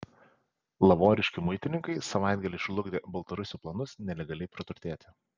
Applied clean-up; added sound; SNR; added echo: none; none; none; none.